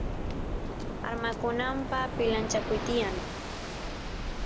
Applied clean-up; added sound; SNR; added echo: none; Waves, surf; 1 dB; none.